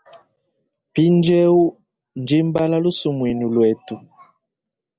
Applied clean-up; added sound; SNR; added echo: none; none; none; none.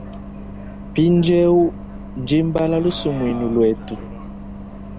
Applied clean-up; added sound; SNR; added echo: none; Bus; 12 dB; none.